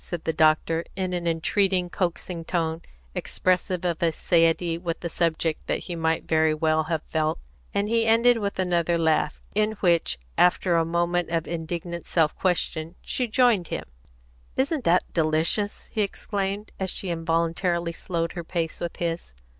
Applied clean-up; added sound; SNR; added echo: none; none; none; none.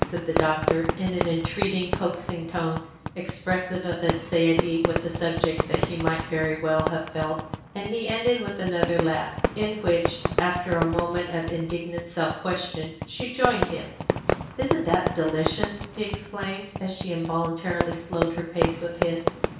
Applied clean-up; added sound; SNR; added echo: none; Fireworks; 3 dB; reverberation time 0.6 s.